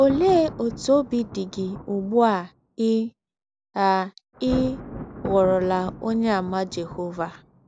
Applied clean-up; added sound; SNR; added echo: none; Thunder; 14 dB; none.